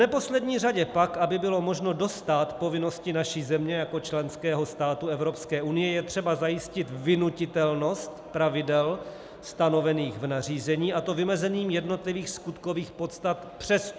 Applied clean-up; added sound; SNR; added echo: none; none; none; none.